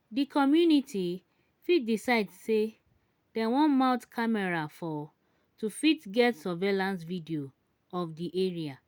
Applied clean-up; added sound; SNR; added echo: none; none; none; none.